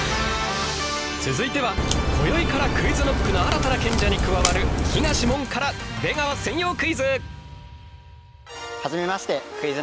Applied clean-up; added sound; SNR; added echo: none; Crack; -3 dB; none.